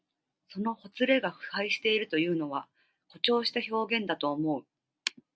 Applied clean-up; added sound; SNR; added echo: none; none; none; none.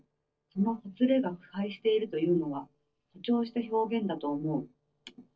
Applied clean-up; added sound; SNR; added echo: neural separator model SepFormer DNS4.